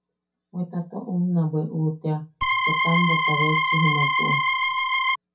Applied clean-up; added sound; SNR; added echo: none; Organ; -5 dB; reverberation time 0.3 s.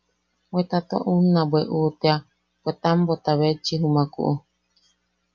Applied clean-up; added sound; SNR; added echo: none; none; none; none.